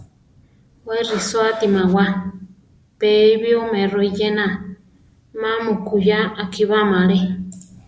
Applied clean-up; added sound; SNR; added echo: none; Breathing; 17 dB; none.